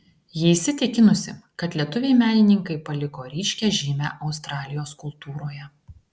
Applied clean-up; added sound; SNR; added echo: none; none; none; none.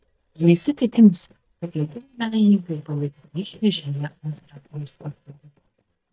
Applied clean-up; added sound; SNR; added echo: neural mask model DeepFilterNet 3.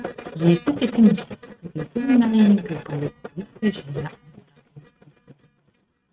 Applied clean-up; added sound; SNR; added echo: neural mask model RNNoise.